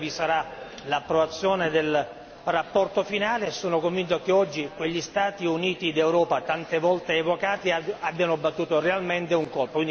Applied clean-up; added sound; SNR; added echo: none; none; none; none.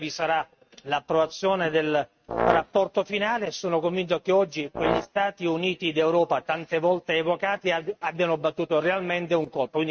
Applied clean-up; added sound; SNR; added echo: neural mask model RNNoise.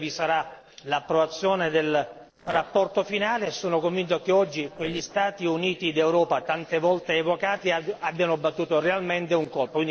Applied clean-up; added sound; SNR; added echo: neural separator model SepFormer DNS4.